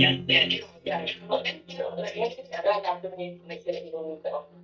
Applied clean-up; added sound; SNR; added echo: neural mask model DeepFilterNet 3.